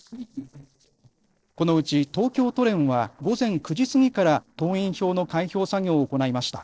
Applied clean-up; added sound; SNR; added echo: neural separator model SepFormer DNS4.